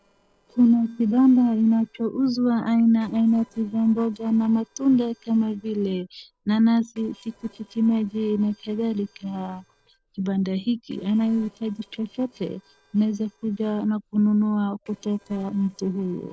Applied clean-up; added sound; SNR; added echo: neural separator model SepFormer DNS4.